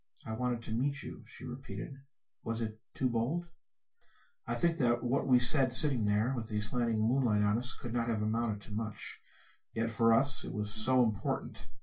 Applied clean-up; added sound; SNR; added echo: none; none; none; reverberation time 0.2 s.